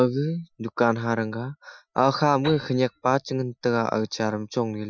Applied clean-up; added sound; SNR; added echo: classical method Wiener filter.